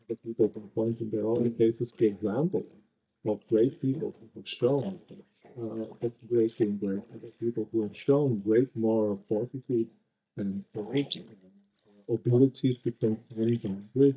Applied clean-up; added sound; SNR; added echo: neural mask model DeepFilterNet 3.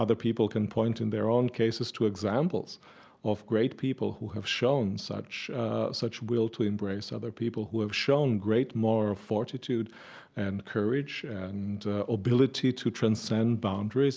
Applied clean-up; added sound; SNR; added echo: none; none; none; none.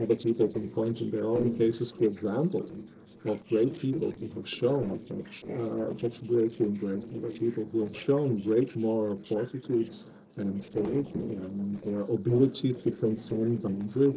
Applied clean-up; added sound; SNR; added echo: neural separator model SepFormer DNS4.